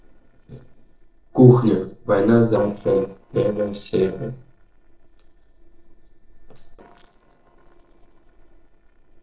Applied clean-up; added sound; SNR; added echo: neural separator model SepFormer DNS4.